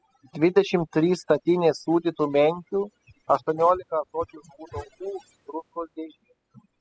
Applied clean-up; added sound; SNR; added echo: classical method spectral subtraction.